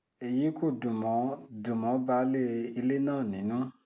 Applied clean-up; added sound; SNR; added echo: none; none; none; none.